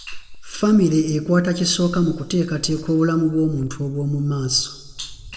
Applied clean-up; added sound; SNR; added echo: none; Cricket; 17 dB; reverberation time 1.1 s.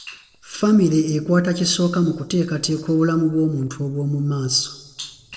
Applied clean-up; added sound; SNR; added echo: neural separator model SepFormer DNS4.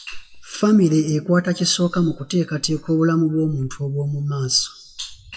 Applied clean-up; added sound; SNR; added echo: classical method WPE with log-MMSE.